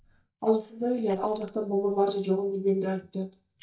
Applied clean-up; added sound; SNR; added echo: neural mask model DeepFilterNet 3.